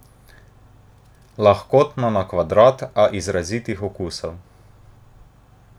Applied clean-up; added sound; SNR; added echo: none; none; none; none.